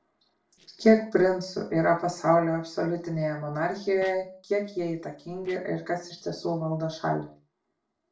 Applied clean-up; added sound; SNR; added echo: neural separator model SepFormer DNS4.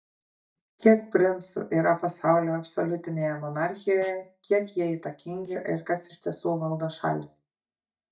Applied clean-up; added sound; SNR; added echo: neural mask model DeepFilterNet 3.